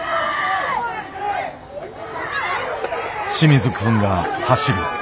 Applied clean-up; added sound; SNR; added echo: none; none; none; none.